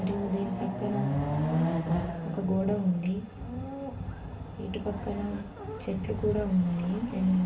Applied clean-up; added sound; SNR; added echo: none; Chatter / Car passing by / Motorcycle / Traffic noise, roadway noise / Accelerating, revving, vroom; 4 dB; reverberation time 0.3 s.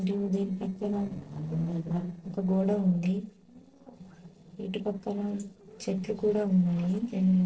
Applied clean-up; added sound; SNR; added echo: neural separator model SepFormer DNS4.